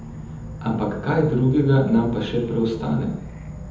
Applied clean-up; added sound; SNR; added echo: none; Insect / Frog; 15 dB; reverberation time 1.0 s.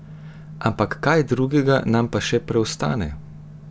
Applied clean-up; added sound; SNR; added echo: none; none; none; none.